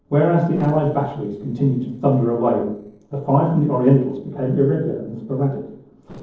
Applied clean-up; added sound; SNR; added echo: neural separator model SepFormer DNS4.